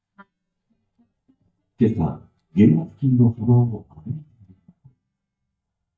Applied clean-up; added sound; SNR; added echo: neural mask model DeepFilterNet 3.